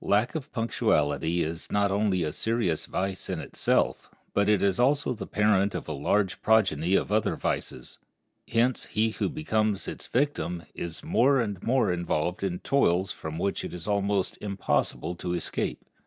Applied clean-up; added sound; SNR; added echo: none; none; none; none.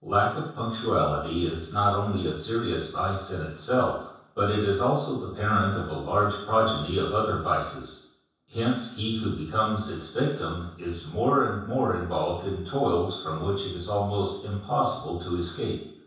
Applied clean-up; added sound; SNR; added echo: none; none; none; reverberation time 0.7 s.